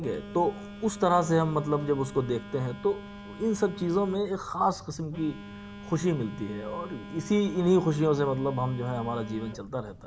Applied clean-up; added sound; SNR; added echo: none; Telephone; 14 dB; none.